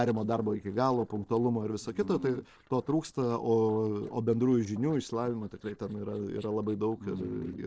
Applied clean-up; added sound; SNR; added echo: neural separator model SepFormer DNS4.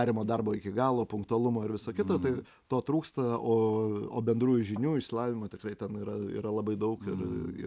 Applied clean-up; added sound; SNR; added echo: none; none; none; none.